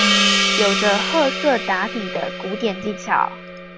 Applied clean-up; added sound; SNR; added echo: none; Gong; 0 dB; none.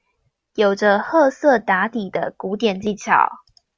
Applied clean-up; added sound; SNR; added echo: none; none; none; none.